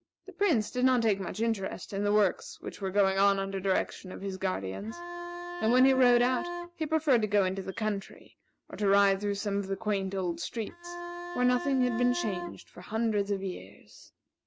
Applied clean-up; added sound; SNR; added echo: neural mask model RNNoise.